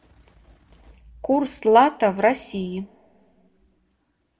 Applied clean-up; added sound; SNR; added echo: none; none; none; reverberation time 1.6 s.